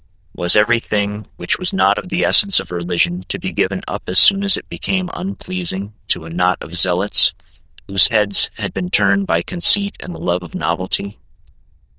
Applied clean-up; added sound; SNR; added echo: neural diffusion model UNIVERSE++.